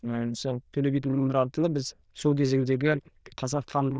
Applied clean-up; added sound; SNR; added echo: neural diffusion model UNIVERSE++.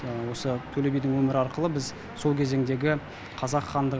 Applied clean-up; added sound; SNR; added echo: none; none; none; none.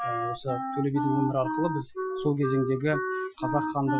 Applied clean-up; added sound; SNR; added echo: classical method Wiener filter.